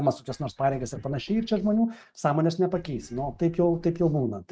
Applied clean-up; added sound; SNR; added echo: neural mask model RNNoise.